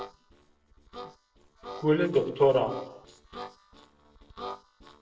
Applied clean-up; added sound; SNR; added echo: neural separator model SepFormer DNS4.